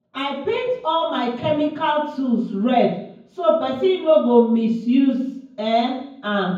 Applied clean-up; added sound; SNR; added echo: none; none; none; reverberation time 0.9 s.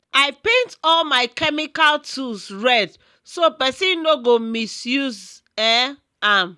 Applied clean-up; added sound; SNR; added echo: none; none; none; none.